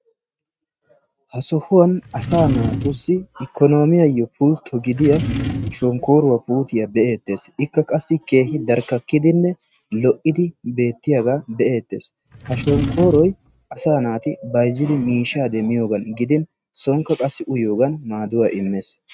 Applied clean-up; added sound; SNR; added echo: neural mask model RNNoise.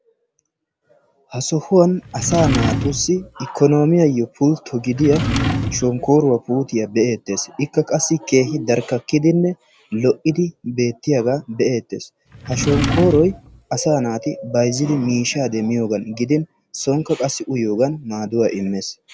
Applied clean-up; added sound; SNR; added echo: none; Drawer open or close; 4 dB; none.